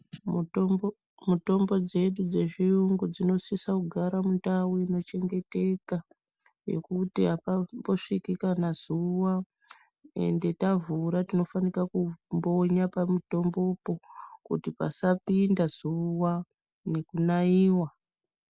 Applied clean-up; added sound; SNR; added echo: none; none; none; none.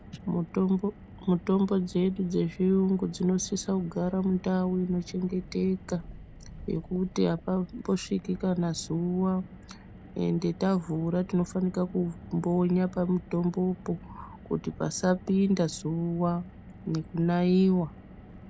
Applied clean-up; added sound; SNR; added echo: none; Car; 18 dB; none.